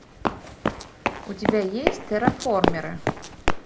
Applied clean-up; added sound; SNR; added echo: none; Run; -3 dB; none.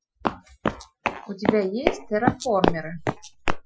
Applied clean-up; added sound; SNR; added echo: classical method Wiener filter.